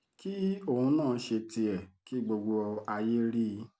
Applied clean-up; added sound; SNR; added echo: none; none; none; none.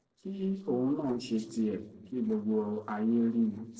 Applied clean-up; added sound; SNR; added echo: neural separator model SepFormer DNS4.